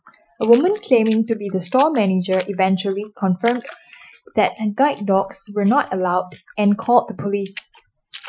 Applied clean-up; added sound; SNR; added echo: classical method Wiener filter.